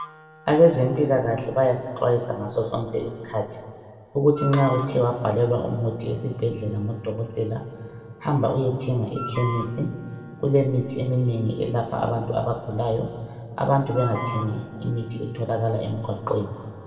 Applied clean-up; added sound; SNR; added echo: none; Wind instrument, woodwind instrument; 17 dB; reverberation time 2.0 s.